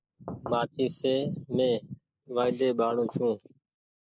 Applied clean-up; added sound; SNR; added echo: neural mask model Resemble Enhance denoiser.